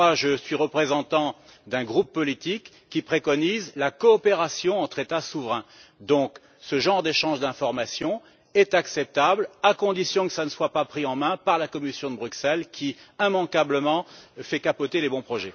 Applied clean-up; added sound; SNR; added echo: none; none; none; none.